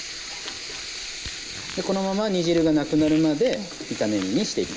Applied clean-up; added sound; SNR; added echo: none; Crumpling, crinkling; 19 dB; reverberation time 0.8 s.